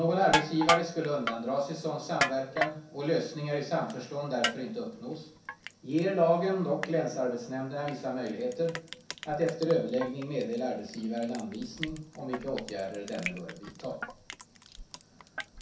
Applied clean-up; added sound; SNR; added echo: none; Crushing; 7 dB; reverberation time 0.6 s.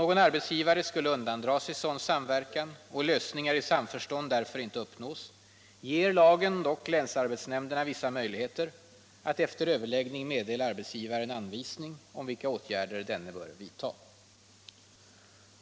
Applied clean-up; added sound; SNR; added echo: none; none; none; none.